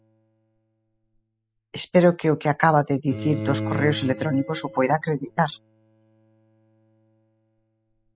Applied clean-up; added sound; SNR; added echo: classical method spectral subtraction.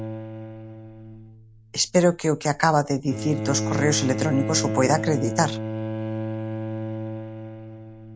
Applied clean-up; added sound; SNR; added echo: none; Bowed string instrument; 5 dB; none.